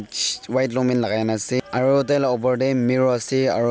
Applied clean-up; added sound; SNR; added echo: none; none; none; none.